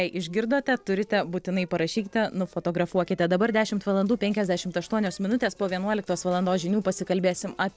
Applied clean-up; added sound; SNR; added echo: neural separator model SepFormer DNS4.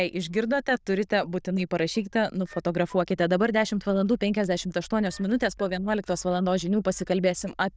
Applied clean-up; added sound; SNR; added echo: neural diffusion model UNIVERSE++.